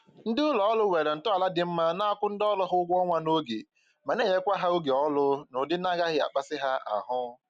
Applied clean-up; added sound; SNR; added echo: none; none; none; none.